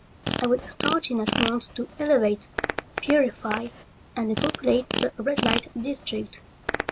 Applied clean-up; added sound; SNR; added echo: none; Fart; 5 dB; none.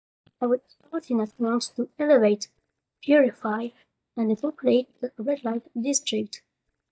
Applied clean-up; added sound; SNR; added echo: neural mask model DeepFilterNet 3.